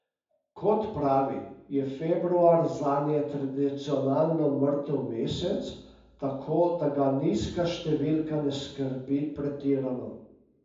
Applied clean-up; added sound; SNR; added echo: none; none; none; reverberation time 0.9 s.